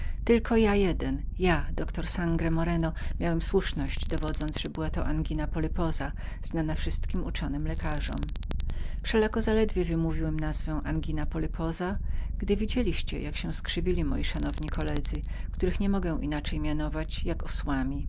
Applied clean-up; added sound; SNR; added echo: none; Alarm + Purr; -1 dB; none.